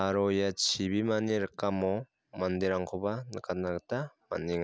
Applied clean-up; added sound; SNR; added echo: none; none; none; none.